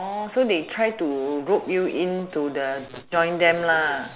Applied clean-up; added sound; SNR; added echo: none; none; none; none.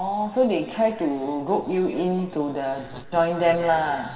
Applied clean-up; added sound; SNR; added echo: none; none; none; reverberation time 2.0 s.